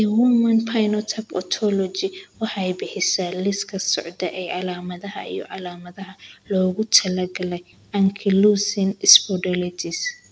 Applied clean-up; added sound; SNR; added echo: none; none; none; none.